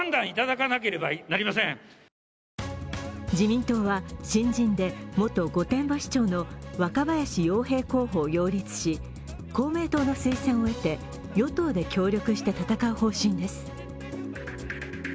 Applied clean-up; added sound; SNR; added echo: none; none; none; none.